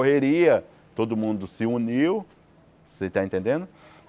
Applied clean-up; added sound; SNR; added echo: none; none; none; none.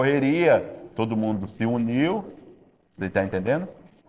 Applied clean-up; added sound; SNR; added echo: neural separator model SepFormer DNS4.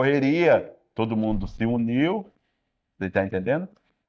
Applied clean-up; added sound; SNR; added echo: neural mask model DeepFilterNet 3.